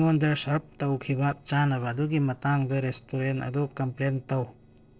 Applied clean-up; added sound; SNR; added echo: neural separator model SepFormer DNS4.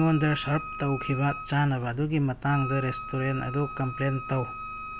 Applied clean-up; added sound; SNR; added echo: none; Wind instrument, woodwind instrument; 11 dB; none.